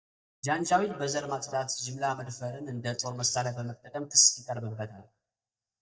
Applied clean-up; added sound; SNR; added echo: neural mask model DeepFilterNet 3.